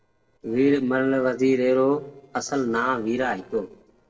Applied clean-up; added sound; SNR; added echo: neural separator model SepFormer DNS4.